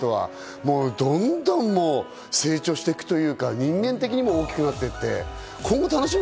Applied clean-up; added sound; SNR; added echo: none; none; none; none.